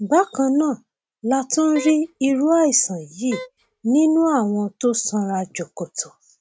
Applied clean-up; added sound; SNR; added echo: neural mask model RNNoise.